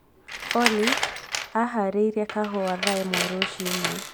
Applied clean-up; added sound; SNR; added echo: none; Tools; 3 dB; none.